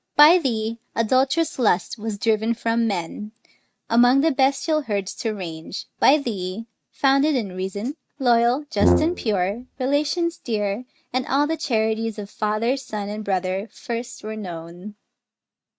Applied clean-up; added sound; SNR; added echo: neural mask model RNNoise.